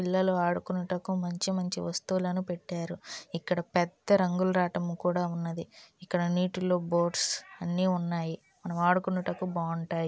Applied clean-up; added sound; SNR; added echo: none; none; none; none.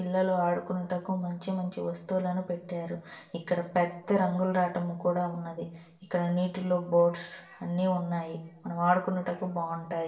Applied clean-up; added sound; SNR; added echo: none; none; none; reverberation time 0.8 s.